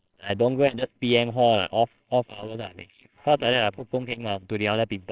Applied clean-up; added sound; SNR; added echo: neural separator model SepFormer WHAMR!.